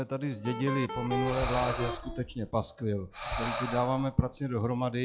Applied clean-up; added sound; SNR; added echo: classical method log-MMSE.